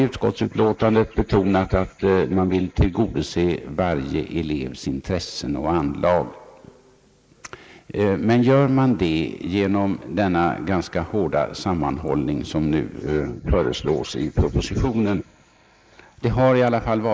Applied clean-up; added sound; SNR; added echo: neural mask model Resemble Enhance denoiser.